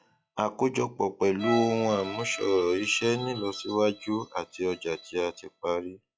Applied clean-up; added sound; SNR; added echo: classical method log-MMSE.